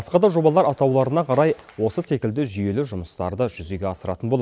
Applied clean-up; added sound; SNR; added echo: none; none; none; none.